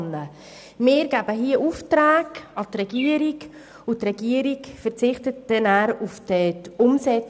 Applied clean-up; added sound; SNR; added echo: none; Bird; 19 dB; none.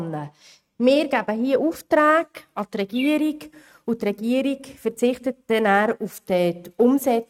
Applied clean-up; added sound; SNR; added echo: neural mask model RNNoise.